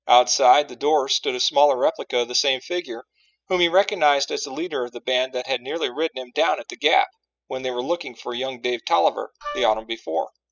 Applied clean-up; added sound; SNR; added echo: classical method spectral subtraction.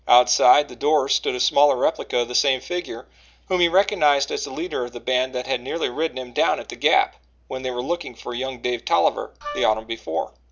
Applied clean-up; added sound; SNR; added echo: none; Wind instrument, woodwind instrument; 13 dB; none.